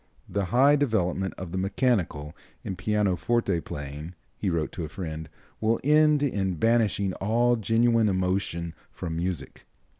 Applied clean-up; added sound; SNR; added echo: none; none; none; none.